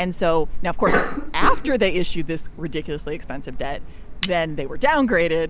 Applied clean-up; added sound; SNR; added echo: none; Cutlery, silverware + Cough; 0 dB; none.